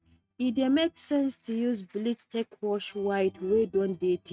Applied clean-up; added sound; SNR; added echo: neural mask model RNNoise.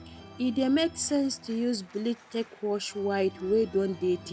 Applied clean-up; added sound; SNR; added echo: none; Organ; 19 dB; none.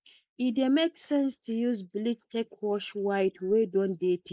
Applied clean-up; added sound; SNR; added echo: neural mask model Resemble Enhance denoiser.